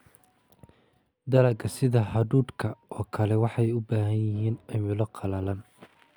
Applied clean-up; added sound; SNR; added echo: none; none; none; none.